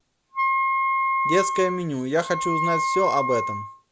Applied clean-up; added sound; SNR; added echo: none; Wind instrument, woodwind instrument; -1 dB; none.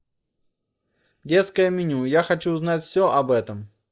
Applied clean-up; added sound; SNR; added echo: neural mask model Resemble Enhance denoiser.